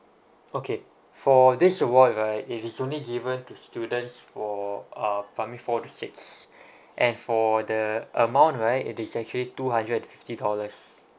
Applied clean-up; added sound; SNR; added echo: none; none; none; none.